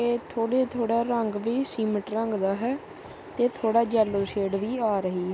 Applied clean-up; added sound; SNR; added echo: none; none; none; none.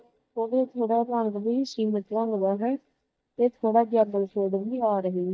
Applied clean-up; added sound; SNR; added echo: neural mask model DeepFilterNet 3.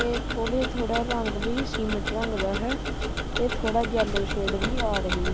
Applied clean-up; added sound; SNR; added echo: none; Tick-tock; 0 dB; none.